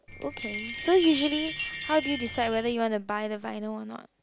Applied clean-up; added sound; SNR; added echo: none; Chime; 5 dB; none.